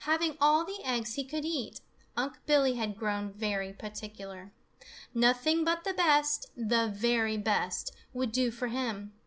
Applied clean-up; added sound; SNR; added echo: none; none; none; none.